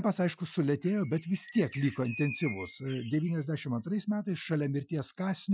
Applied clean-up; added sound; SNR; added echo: classical method Wiener filter.